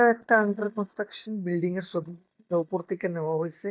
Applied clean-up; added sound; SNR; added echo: neural mask model DeepFilterNet 3.